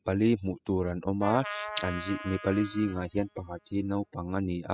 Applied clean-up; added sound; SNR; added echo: classical method spectral subtraction.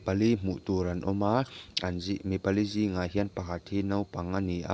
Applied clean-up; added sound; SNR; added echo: none; none; none; none.